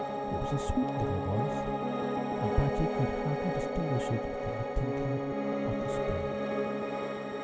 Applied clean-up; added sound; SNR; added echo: none; Piano; -3 dB; none.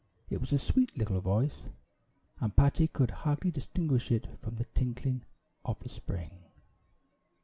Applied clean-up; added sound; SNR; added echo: none; none; none; none.